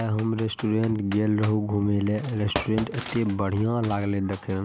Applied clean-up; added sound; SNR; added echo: none; Computer keyboard; 14 dB; none.